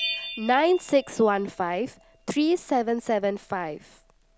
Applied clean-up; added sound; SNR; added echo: none; Bell; 14 dB; none.